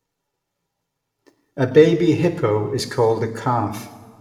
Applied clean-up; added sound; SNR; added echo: none; none; none; reverberation time 1.3 s.